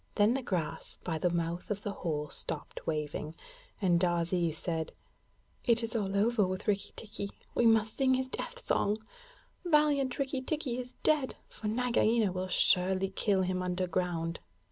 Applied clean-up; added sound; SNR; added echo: none; none; none; none.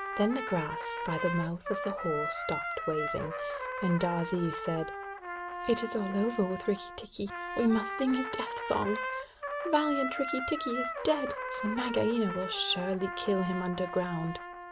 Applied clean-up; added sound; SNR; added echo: none; Trumpet; 5 dB; none.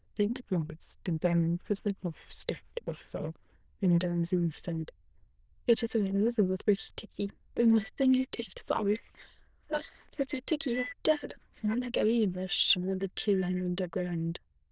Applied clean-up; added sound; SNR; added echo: neural diffusion model UNIVERSE++.